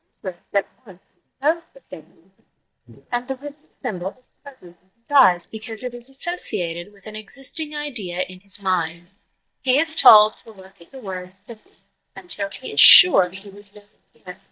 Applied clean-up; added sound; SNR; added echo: neural mask model DeepFilterNet 3.